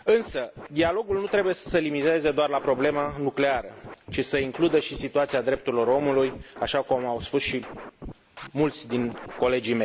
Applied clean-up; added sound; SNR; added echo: none; Scratching (performance technique); 16 dB; none.